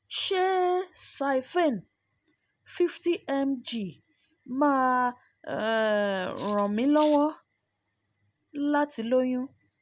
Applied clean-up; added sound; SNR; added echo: none; Cutlery, silverware; 11 dB; none.